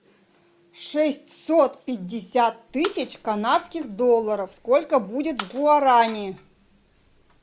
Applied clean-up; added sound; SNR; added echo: none; Shatter; 16 dB; none.